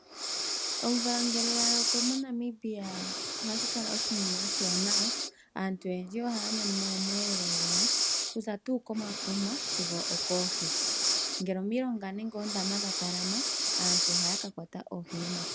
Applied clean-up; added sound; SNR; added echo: none; Breathing; -3 dB; none.